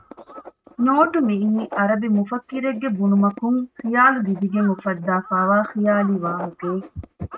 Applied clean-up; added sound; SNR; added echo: neural mask model RNNoise.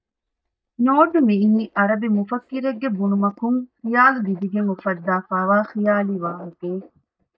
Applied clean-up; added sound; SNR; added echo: neural mask model DeepFilterNet 3.